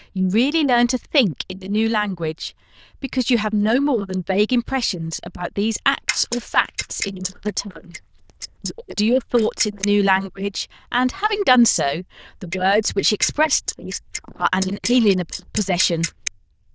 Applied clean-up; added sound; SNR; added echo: neural diffusion model UNIVERSE++.